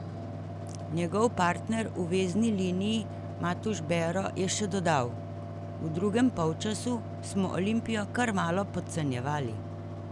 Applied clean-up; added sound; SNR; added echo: none; Mechanical fan; 8 dB; none.